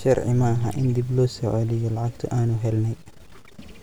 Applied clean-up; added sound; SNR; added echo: none; none; none; none.